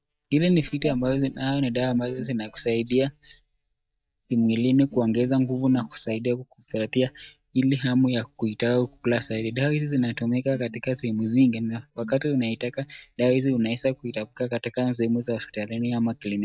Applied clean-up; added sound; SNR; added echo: neural mask model DeepFilterNet 3.